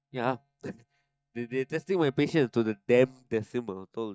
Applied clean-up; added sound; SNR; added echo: neural mask model DeepFilterNet 3.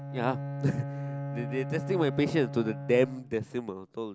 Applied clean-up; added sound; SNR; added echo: none; Bowed string instrument; 7 dB; none.